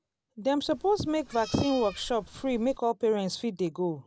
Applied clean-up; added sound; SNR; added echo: none; Meow; 17 dB; none.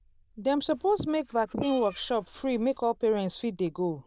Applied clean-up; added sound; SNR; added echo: neural diffusion model UNIVERSE++.